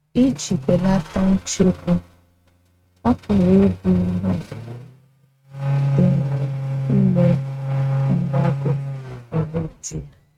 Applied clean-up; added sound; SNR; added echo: neural mask model RNNoise.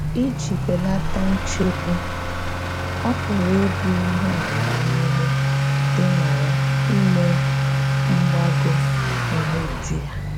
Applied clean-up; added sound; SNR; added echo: none; Accelerating, revving, vroom / Motor vehicle (road); -3 dB; none.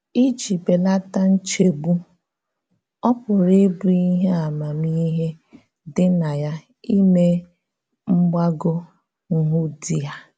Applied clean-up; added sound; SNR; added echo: none; none; none; none.